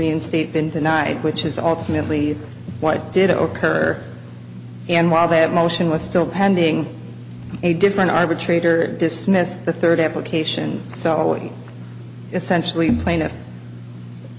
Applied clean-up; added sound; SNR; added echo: none; none; none; none.